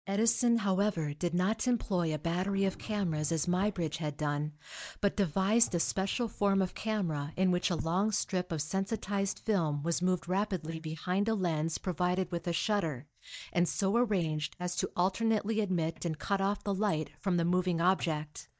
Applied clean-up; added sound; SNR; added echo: neural mask model DeepFilterNet 3.